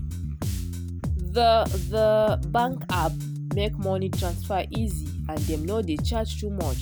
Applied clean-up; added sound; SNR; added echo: none; Bass guitar; 2 dB; none.